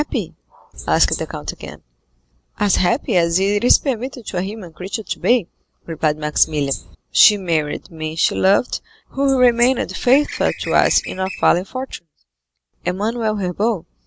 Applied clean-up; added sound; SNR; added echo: none; Wild animals + Bird; 11 dB; none.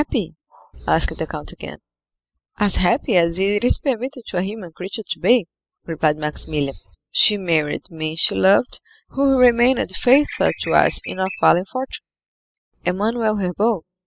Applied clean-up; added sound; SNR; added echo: classical method spectral subtraction.